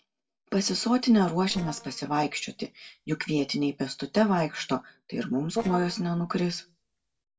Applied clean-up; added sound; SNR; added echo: neural separator model SepFormer DNS4.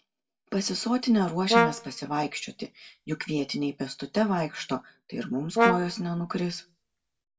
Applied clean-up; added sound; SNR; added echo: none; Brass instrument; -1 dB; reverberation time 0.1 s.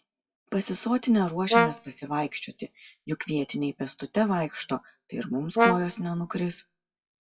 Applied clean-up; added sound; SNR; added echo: classical method WPE with log-MMSE.